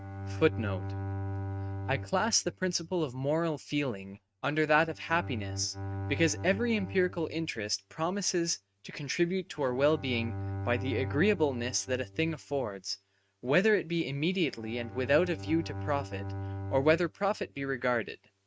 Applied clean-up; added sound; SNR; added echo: neural mask model RNNoise.